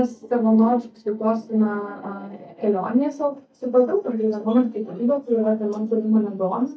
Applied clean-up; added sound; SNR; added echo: neural mask model DeepFilterNet 3.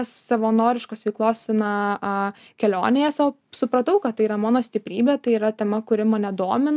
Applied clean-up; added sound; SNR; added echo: none; none; none; none.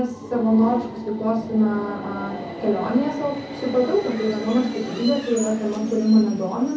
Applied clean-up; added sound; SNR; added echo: none; Subway, metro, underground; 11 dB; reverberation time 0.6 s.